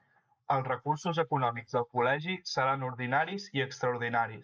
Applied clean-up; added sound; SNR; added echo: neural mask model Resemble Enhance denoiser.